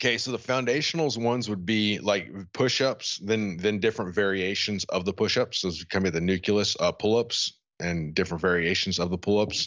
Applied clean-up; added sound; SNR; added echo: none; none; none; none.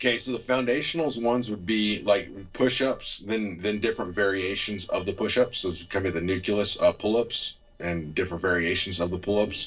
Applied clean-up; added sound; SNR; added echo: neural separator model SepFormer DNS4.